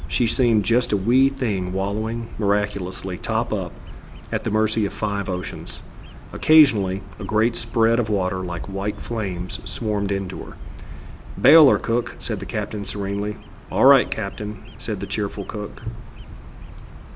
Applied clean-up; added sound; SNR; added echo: none; Bird vocalization, bird call, bird song; 13 dB; none.